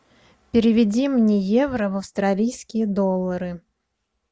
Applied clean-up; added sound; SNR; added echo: none; none; none; none.